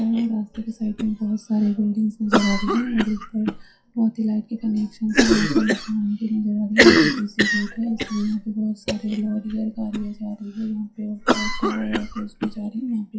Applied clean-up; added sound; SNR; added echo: classical method WPE with log-MMSE.